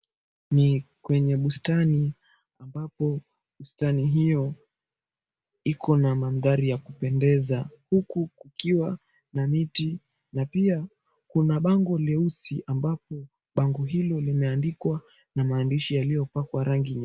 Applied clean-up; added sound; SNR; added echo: none; none; none; none.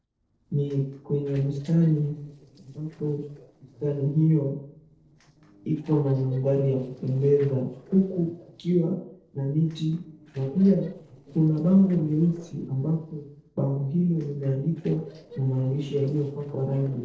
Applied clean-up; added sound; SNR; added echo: neural separator model SepFormer DNS4.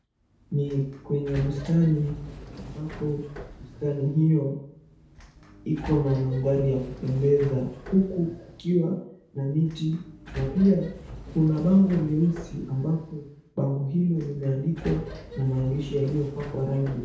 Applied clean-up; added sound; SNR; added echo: none; Sliding door; 16 dB; reverberation time 0.8 s.